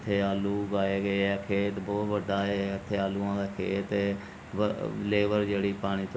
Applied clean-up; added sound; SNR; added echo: none; none; none; none.